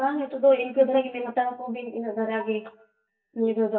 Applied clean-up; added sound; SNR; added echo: neural mask model DeepFilterNet 3.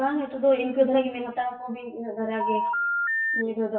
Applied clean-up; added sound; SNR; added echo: classical method WPE with log-MMSE.